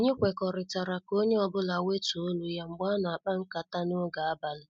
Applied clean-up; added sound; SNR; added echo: none; none; none; none.